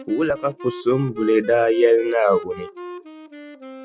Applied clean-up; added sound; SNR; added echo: none; Wind instrument, woodwind instrument; 15 dB; none.